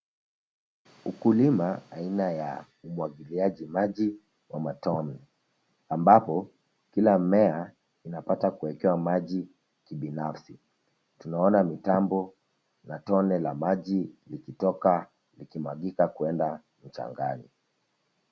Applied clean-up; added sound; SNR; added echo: none; none; none; none.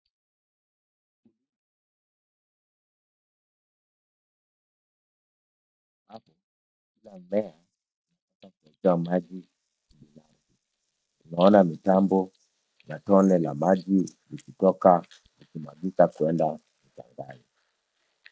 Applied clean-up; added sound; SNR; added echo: neural mask model DeepFilterNet 3.